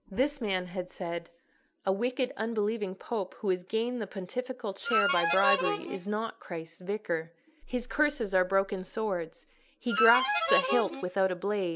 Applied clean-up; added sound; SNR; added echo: none; Harmonica; -1 dB; none.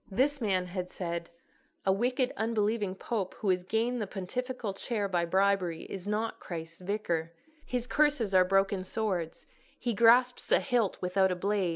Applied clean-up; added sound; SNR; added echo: none; none; none; none.